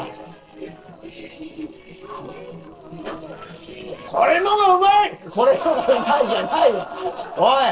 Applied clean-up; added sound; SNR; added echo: neural separator model SepFormer DNS4.